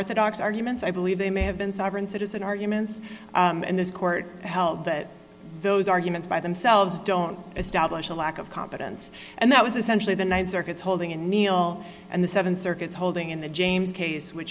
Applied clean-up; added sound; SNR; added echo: none; none; none; none.